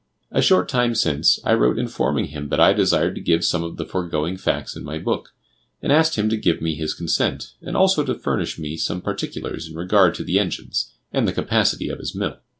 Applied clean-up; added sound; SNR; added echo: none; none; none; none.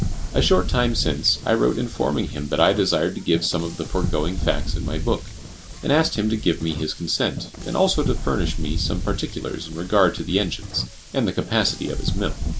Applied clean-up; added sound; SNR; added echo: none; Wind; 4 dB; none.